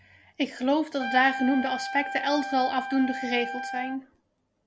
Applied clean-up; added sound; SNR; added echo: none; Trumpet; 7 dB; none.